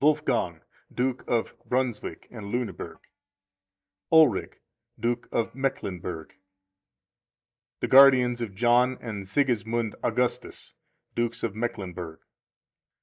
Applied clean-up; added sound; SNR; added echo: neural mask model DeepFilterNet 3.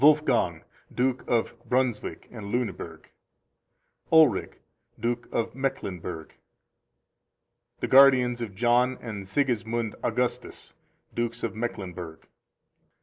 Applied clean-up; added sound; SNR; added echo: none; none; none; none.